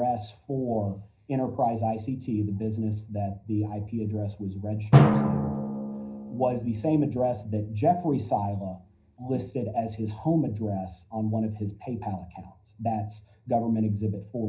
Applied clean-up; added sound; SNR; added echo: none; Drum; 3 dB; reverberation time 0.4 s.